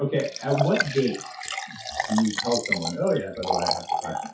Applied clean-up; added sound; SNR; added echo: classical method WPE with log-MMSE.